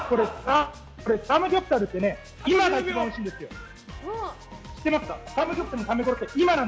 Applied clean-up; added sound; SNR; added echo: none; none; none; none.